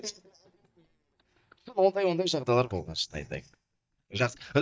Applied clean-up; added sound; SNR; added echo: neural mask model DeepFilterNet 3.